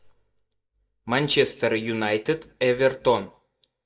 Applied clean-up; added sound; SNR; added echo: neural mask model DeepFilterNet 3.